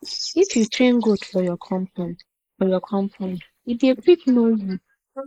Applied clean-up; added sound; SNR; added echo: neural mask model Resemble Enhance denoiser.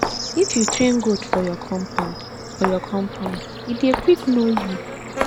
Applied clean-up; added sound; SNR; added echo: none; Walk, footsteps + Bird / Insect; 6 dB; none.